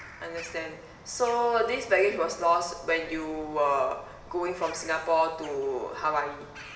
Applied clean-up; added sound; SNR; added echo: none; Bird vocalization, bird call, bird song; 20 dB; reverberation time 1.1 s.